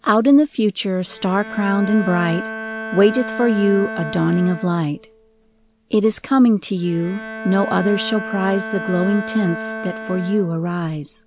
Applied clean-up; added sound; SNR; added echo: none; Bowed string instrument; 11 dB; none.